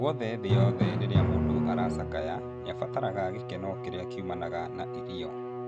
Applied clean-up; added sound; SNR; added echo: none; Drum + Bowed string instrument; -4 dB; none.